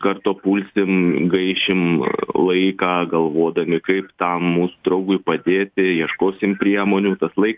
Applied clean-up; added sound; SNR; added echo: none; none; none; none.